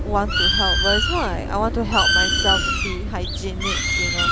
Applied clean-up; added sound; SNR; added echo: none; Bird; -5 dB; none.